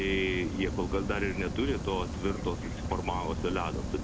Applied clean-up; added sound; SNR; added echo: none; Fire; 2 dB; none.